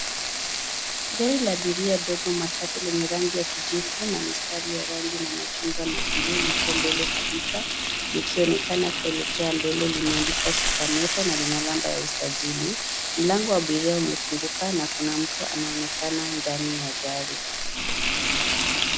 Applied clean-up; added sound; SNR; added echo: none; Frying (food); -1 dB; none.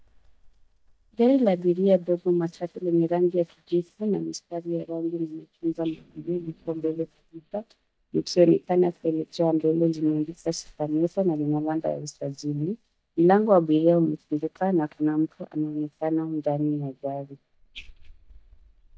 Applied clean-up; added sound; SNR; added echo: neural mask model DeepFilterNet 3.